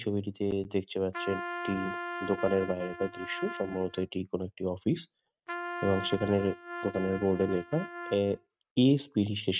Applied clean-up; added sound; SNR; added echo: neural mask model RNNoise.